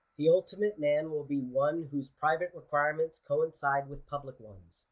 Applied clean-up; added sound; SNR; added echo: none; none; none; none.